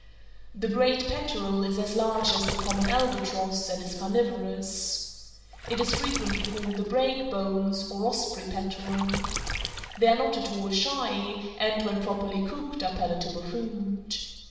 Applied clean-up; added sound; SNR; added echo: none; Water / Splash, splatter; 5 dB; reverberation time 1.2 s.